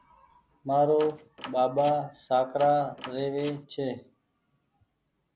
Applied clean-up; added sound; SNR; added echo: none; Door; 17 dB; none.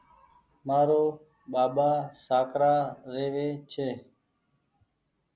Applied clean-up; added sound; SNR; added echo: none; none; none; none.